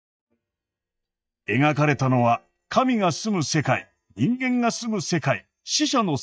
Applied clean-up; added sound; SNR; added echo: neural mask model DeepFilterNet 3.